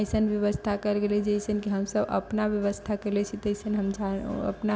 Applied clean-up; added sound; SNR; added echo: none; none; none; none.